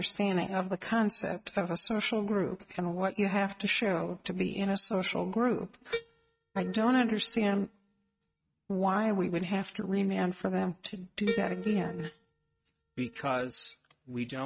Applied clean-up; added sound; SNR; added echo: neural mask model RNNoise.